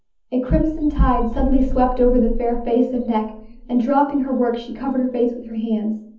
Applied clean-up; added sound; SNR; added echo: none; none; none; reverberation time 0.7 s.